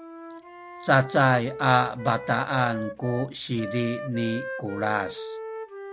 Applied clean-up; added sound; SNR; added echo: none; Wind instrument, woodwind instrument; 11 dB; none.